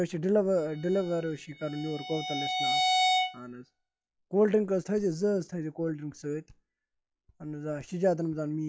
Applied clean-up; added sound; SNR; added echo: classical method log-MMSE.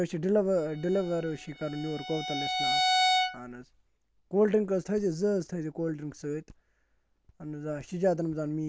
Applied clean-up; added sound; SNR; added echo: none; Bowed string instrument; 0 dB; none.